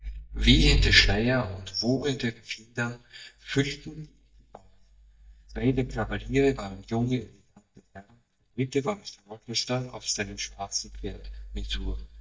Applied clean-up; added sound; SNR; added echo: neural mask model DeepFilterNet 3.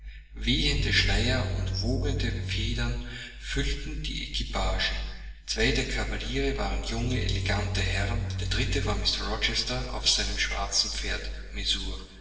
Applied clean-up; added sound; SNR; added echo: none; Bowed string instrument; 5 dB; reverberation time 1.2 s.